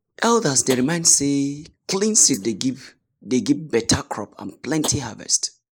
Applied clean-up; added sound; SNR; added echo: neural mask model Resemble Enhance denoiser.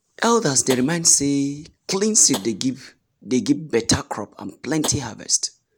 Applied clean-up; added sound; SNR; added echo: none; Tap; 16 dB; none.